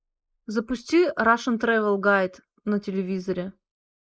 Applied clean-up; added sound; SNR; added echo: neural mask model Resemble Enhance denoiser.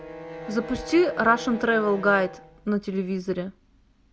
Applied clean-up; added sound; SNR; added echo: none; Bowed string instrument; 14 dB; none.